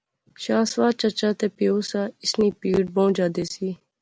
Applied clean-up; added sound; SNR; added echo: none; none; none; none.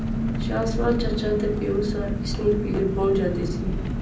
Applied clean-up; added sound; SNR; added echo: none; Engine; 1 dB; reverberation time 0.6 s.